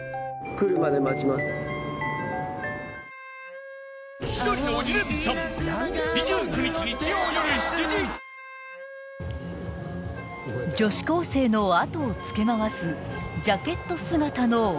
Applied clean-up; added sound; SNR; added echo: none; Wind instrument, woodwind instrument; 14 dB; none.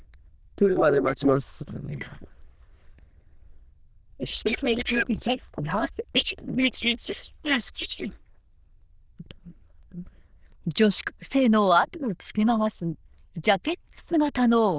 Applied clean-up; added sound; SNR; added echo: neural diffusion model UNIVERSE++.